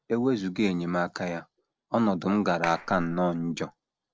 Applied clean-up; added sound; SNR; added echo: neural separator model SepFormer DNS4.